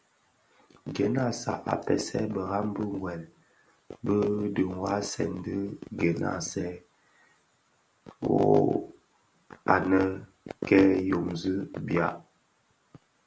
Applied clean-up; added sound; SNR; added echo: none; none; none; none.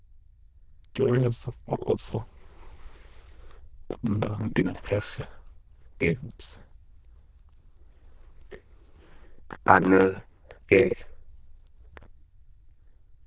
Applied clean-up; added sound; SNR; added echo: neural diffusion model UNIVERSE++.